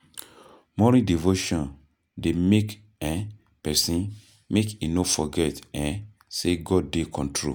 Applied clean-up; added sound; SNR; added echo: none; none; none; none.